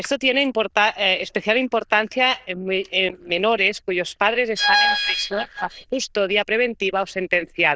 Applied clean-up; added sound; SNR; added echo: neural diffusion model UNIVERSE++.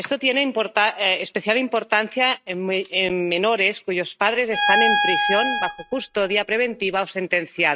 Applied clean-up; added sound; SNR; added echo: neural mask model RNNoise.